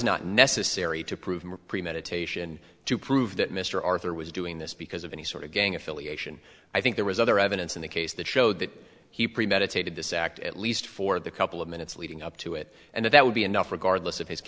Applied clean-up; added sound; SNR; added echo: none; none; none; none.